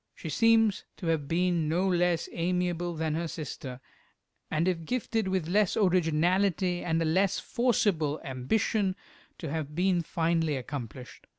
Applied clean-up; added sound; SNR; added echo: none; none; none; none.